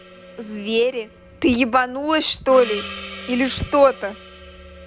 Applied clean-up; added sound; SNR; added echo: none; Gong; 16 dB; none.